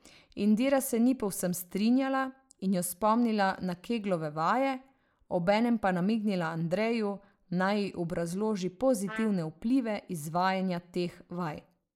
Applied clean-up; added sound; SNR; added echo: neural mask model Resemble Enhance denoiser.